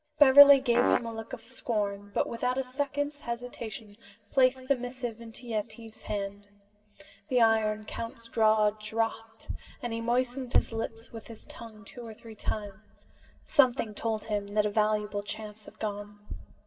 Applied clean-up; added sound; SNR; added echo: none; Fart; -2 dB; reverberation time 1.8 s.